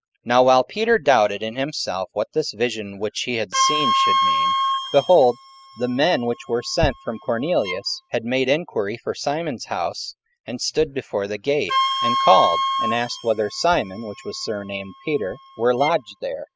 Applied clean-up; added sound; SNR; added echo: classical method spectral subtraction.